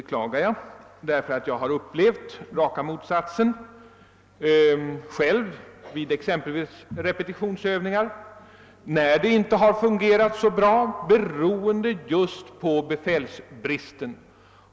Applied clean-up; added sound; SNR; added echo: none; none; none; none.